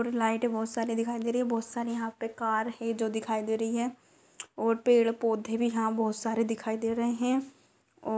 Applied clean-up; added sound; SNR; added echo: none; none; none; none.